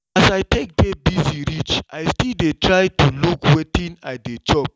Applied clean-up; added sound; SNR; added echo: none; none; none; none.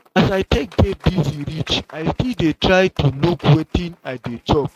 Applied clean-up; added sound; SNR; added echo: neural mask model RNNoise.